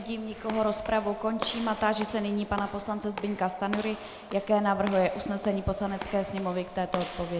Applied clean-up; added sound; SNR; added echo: none; Walk, footsteps / Slam; 13 dB; none.